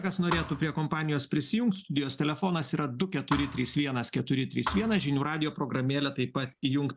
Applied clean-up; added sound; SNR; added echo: none; Thump, thud; 10 dB; none.